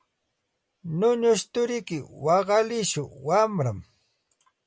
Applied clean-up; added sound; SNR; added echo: none; none; none; none.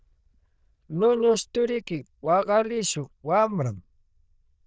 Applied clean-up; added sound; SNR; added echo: neural diffusion model UNIVERSE++.